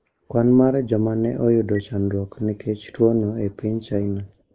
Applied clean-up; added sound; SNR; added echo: neural mask model Resemble Enhance denoiser.